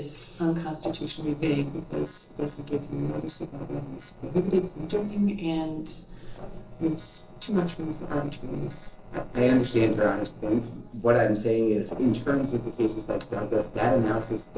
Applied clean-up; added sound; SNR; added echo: neural separator model SepFormer DNS4.